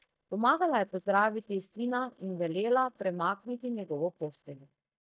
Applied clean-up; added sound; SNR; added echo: neural mask model DeepFilterNet 3.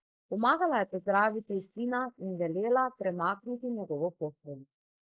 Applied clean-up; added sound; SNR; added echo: neural mask model Resemble Enhance denoiser.